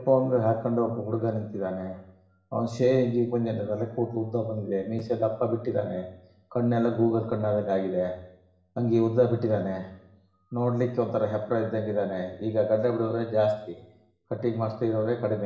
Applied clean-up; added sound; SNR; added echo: none; none; none; reverberation time 0.8 s.